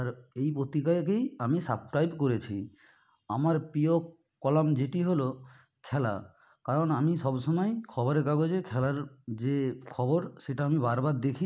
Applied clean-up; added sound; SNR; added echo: none; none; none; none.